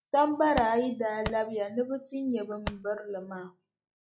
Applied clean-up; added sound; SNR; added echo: classical method log-MMSE.